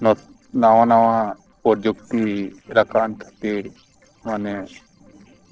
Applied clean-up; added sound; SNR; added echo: neural separator model SepFormer DNS4.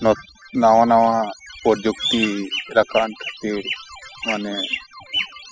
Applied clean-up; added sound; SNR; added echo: classical method spectral subtraction.